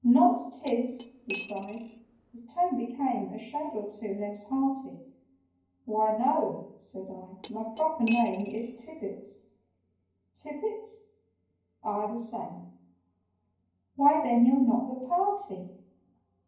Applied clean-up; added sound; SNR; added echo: none; Cutlery, silverware; 11 dB; reverberation time 0.9 s.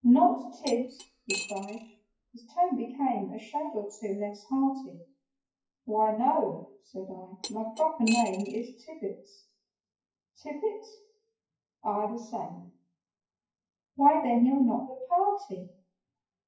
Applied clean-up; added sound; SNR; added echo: classical method WPE with log-MMSE.